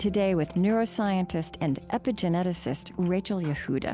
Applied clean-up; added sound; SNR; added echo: none; none; none; none.